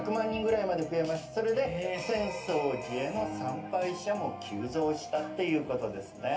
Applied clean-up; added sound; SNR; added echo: none; none; none; reverberation time 0.3 s.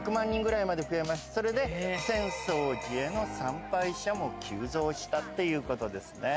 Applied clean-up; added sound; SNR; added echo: none; none; none; none.